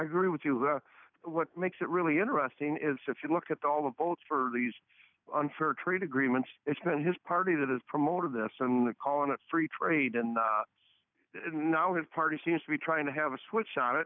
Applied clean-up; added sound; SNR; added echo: none; none; none; none.